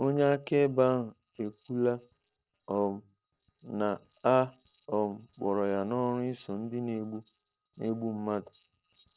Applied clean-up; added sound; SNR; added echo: neural separator model SepFormer DNS4.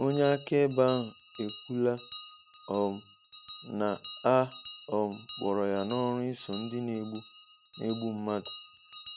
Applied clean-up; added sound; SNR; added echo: none; Bell; 16 dB; none.